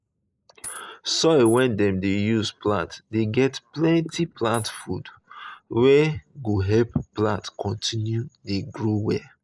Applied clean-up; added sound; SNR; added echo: neural mask model Resemble Enhance denoiser.